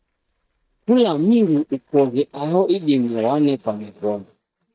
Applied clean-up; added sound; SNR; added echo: neural mask model DeepFilterNet 3.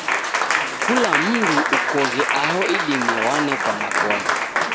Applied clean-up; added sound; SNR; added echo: none; Applause; -3 dB; none.